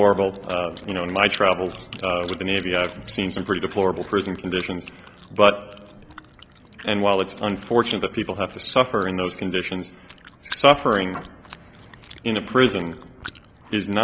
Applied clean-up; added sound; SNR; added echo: none; Chewing, mastication; 20 dB; none.